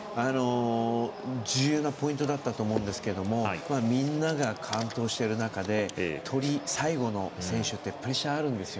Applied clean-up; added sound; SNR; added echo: none; none; none; none.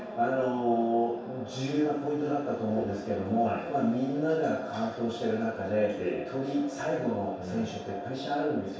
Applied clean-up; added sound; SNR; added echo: none; none; none; reverberation time 0.7 s.